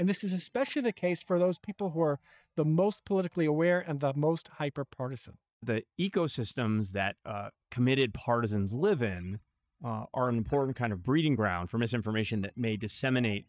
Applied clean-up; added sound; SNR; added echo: neural mask model DeepFilterNet 3.